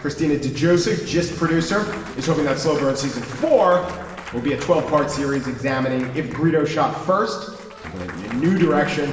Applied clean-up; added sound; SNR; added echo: none; Applause / Cheering / Clapping; 18 dB; reverberation time 1.2 s.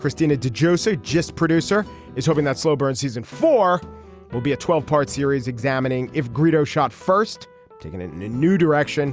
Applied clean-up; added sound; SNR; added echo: none; none; none; none.